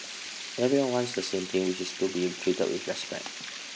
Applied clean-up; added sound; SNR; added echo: none; Water; 10 dB; none.